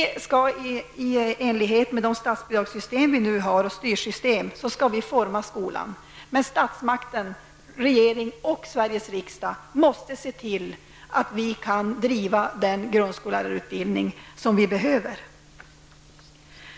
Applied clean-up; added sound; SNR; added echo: none; none; none; none.